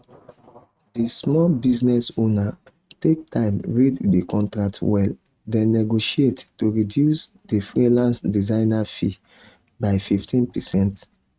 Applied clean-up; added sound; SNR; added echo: neural mask model RNNoise.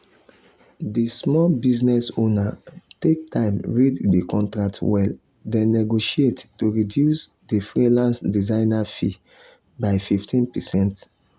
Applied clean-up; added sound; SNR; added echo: none; none; none; none.